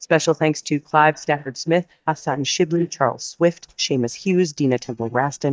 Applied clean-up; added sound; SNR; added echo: neural mask model DeepFilterNet 3.